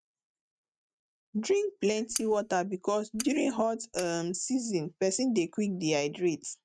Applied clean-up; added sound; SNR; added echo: neural mask model RNNoise.